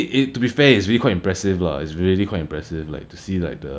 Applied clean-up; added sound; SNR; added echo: none; none; none; none.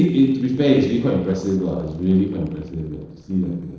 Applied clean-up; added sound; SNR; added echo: neural separator model SepFormer DNS4.